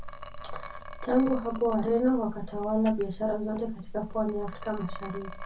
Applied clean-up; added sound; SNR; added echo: none; Liquid; 8 dB; reverberation time 0.3 s.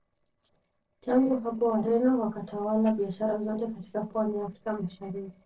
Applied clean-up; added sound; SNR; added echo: neural separator model SepFormer DNS4.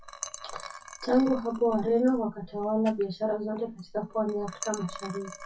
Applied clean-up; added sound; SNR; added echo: classical method WPE with log-MMSE.